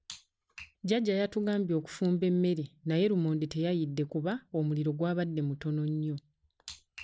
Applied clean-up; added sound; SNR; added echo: none; none; none; none.